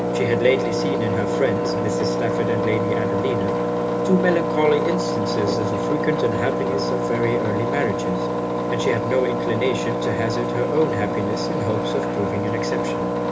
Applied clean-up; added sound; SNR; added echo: none; Engine; -2 dB; reverberation time 0.3 s.